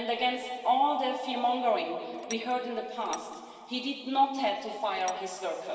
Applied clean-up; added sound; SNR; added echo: none; Tools; 18 dB; reverberation time 2.4 s.